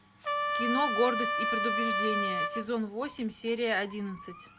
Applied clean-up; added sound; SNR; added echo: none; Trumpet; 0 dB; none.